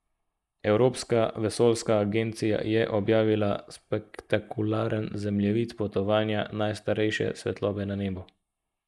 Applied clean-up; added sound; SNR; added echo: neural mask model Resemble Enhance denoiser.